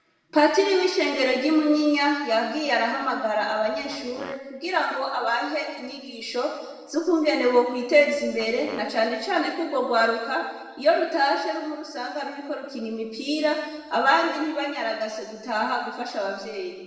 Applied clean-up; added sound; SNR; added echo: none; Fart; 19 dB; reverberation time 1.2 s.